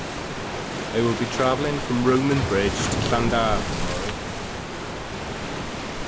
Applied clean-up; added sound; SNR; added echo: none; Waves, surf; 2 dB; none.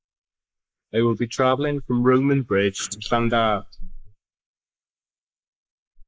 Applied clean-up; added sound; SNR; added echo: neural mask model Resemble Enhance denoiser.